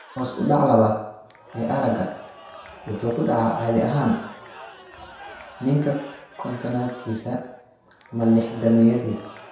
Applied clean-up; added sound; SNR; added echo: none; Crowd / Cheering; 19 dB; reverberation time 0.7 s.